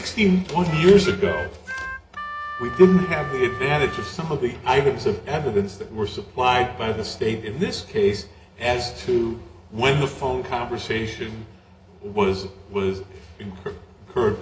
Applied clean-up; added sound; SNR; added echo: none; Harmonica; 10 dB; reverberation time 0.3 s.